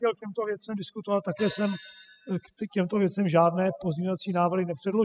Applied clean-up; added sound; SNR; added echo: classical method spectral subtraction.